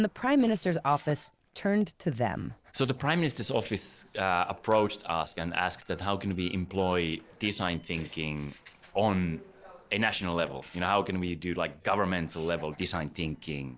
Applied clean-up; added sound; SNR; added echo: neural separator model SepFormer DNS4.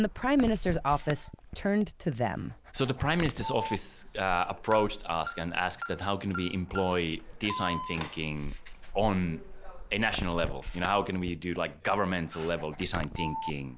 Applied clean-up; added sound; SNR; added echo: none; Alarm; 9 dB; none.